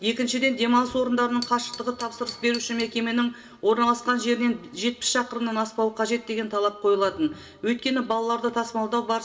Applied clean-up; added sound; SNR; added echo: none; none; none; reverberation time 0.2 s.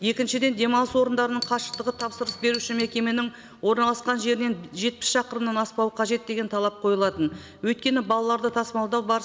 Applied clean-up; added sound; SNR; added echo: none; none; none; none.